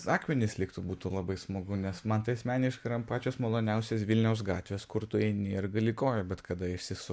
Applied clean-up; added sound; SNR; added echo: none; none; none; none.